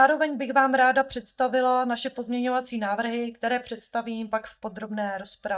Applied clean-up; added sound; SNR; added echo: neural mask model DeepFilterNet 3.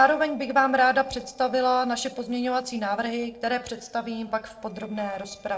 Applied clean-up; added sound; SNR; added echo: neural separator model SepFormer DNS4.